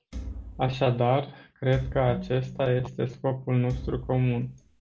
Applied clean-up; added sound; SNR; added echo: none; Bowed string instrument + Thump, thud; 13 dB; none.